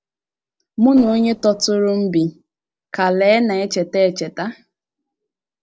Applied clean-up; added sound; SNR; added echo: neural separator model SepFormer DNS4.